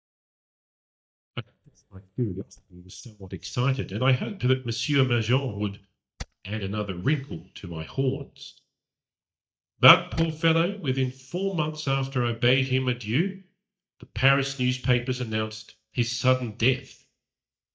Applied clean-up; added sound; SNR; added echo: neural mask model DeepFilterNet 3.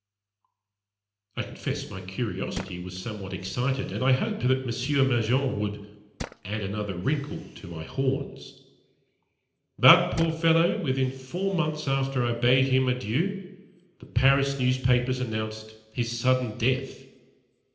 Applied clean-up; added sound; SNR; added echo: none; Tools; 17 dB; reverberation time 0.8 s.